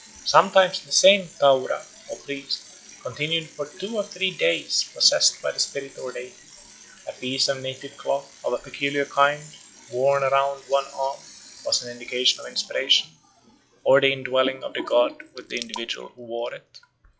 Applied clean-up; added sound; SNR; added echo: classical method log-MMSE.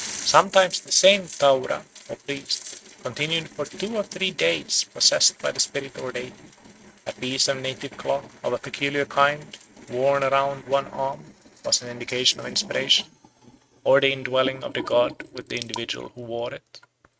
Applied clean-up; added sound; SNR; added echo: neural mask model RNNoise.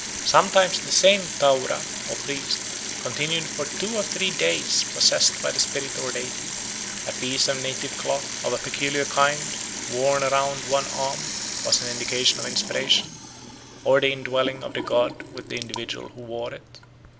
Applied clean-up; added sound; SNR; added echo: none; Sink (filling or washing) / Water tap, faucet; 7 dB; none.